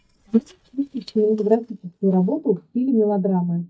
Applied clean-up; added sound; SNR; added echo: neural mask model DeepFilterNet 3.